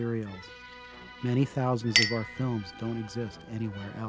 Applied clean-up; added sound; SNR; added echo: none; Chink, clink; 4 dB; none.